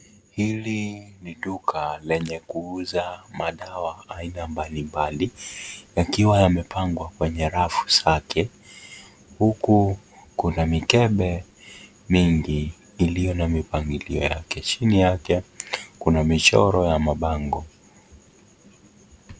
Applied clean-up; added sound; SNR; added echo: none; none; none; none.